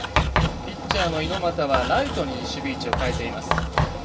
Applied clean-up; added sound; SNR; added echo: none; Writing; 0 dB; reverberation time 0.2 s.